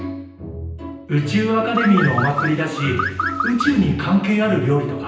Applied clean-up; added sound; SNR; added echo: none; Car; 6 dB; reverberation time 0.9 s.